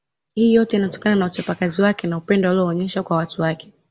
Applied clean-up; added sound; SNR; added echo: none; none; none; none.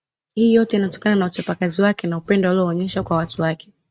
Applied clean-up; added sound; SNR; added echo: neural mask model RNNoise.